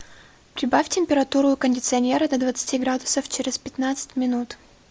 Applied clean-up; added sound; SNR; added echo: none; none; none; none.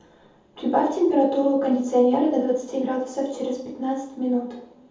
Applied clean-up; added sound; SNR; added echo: none; none; none; reverberation time 0.7 s.